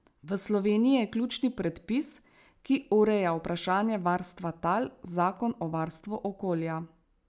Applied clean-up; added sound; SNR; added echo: none; none; none; none.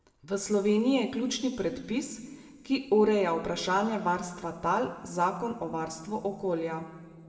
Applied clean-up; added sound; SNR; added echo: none; none; none; reverberation time 1.8 s.